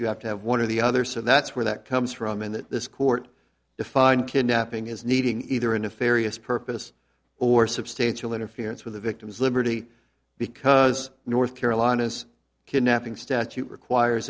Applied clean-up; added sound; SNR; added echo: none; none; none; none.